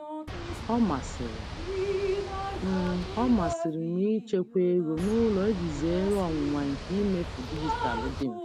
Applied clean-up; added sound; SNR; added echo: none; Boat, Water vehicle + Drip; 5 dB; none.